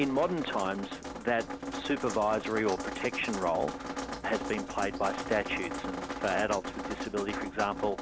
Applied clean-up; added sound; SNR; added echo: none; Drip; 6 dB; none.